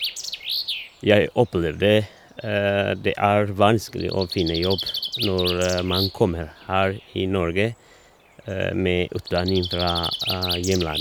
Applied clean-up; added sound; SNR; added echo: none; Bird; 9 dB; none.